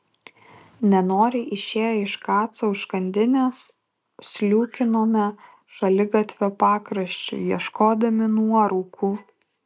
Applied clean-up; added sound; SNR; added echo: none; none; none; none.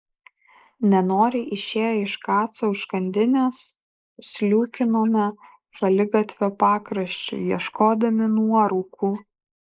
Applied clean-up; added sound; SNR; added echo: neural mask model Resemble Enhance denoiser.